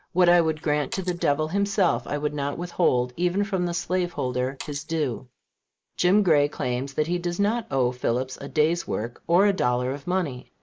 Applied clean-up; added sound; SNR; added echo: neural mask model Resemble Enhance denoiser.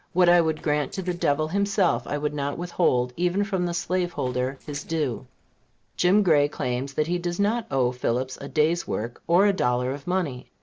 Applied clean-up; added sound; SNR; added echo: neural separator model SepFormer DNS4.